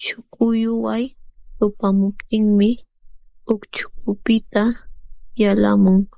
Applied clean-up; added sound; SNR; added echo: neural mask model Resemble Enhance denoiser.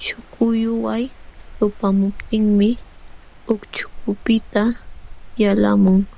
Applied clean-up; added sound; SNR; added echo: none; Wind; 15 dB; none.